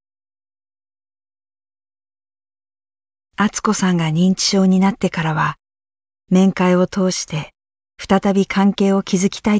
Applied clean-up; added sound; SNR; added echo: none; none; none; none.